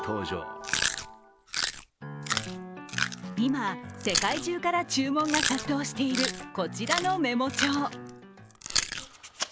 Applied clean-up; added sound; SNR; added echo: none; Chewing, mastication; 4 dB; none.